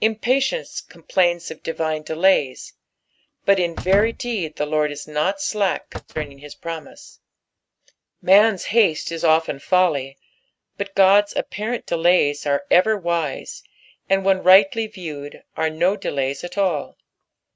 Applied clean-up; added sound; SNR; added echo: neural mask model RNNoise.